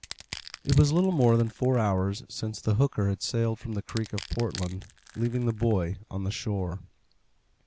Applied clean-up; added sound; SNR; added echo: none; Crushing; 19 dB; none.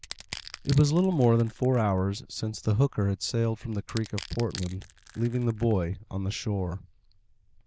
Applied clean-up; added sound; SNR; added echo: neural diffusion model UNIVERSE++.